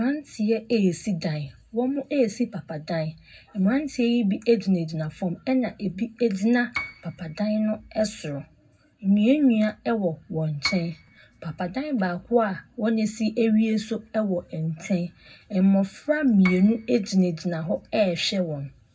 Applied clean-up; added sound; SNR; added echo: none; Piano; 14 dB; reverberation time 0.3 s.